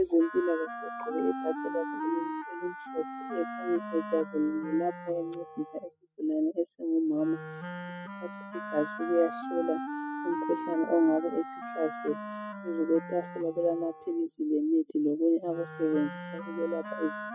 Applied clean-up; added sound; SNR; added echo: classical method spectral subtraction.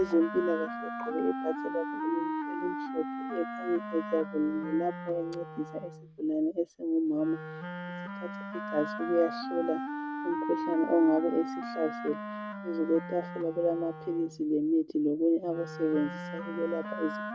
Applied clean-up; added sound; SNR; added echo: none; Wind instrument, woodwind instrument; 7 dB; none.